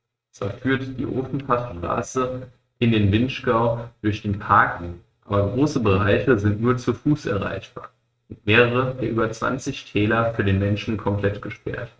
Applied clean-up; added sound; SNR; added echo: neural mask model RNNoise.